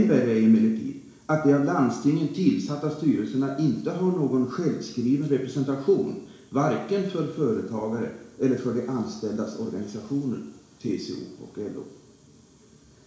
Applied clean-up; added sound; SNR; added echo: none; none; none; reverberation time 0.7 s.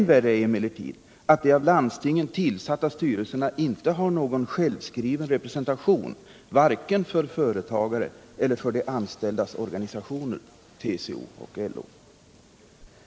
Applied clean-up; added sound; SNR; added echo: none; none; none; none.